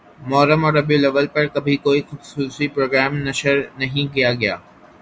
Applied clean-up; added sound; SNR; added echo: none; none; none; none.